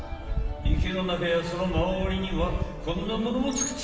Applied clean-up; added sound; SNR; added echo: none; Bird; 2 dB; reverberation time 1.1 s.